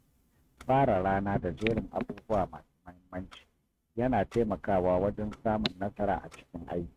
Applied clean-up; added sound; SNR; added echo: neural mask model RNNoise.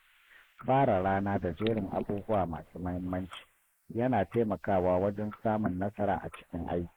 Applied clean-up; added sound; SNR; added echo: neural mask model Resemble Enhance denoiser.